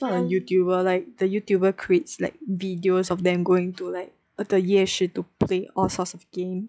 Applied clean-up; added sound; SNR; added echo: classical method log-MMSE.